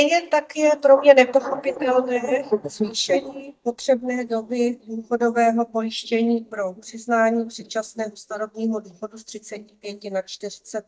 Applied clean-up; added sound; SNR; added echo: neural mask model DeepFilterNet 3.